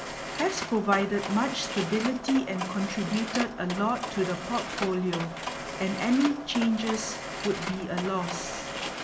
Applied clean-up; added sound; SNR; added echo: none; Mechanisms; 6 dB; none.